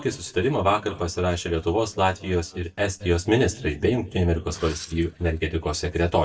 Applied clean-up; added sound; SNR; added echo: neural mask model DeepFilterNet 3.